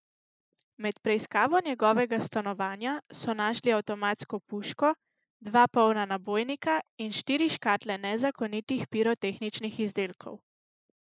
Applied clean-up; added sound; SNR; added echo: neural mask model Resemble Enhance denoiser.